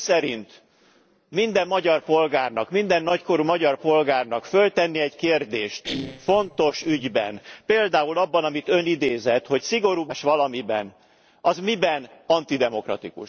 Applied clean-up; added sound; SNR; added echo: neural separator model SepFormer DNS4.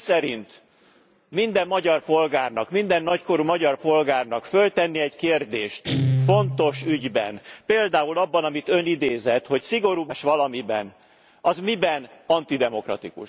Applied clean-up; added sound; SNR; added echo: none; Guitar; 11 dB; none.